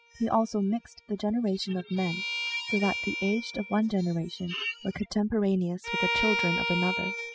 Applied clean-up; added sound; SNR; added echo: classical method spectral subtraction.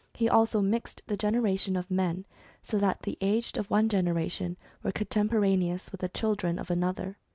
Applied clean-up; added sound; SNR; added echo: none; none; none; none.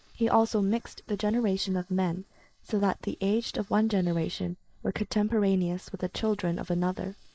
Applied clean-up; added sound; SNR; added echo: neural mask model Resemble Enhance denoiser.